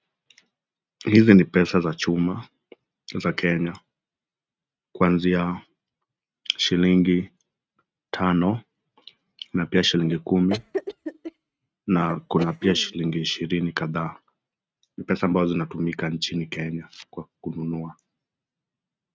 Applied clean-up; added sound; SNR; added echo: neural mask model RNNoise.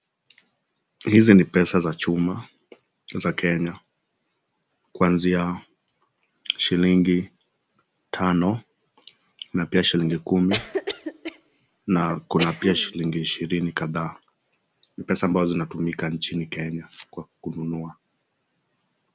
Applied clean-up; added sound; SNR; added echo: none; Cough; 9 dB; none.